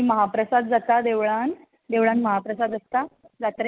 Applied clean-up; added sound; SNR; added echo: none; none; none; none.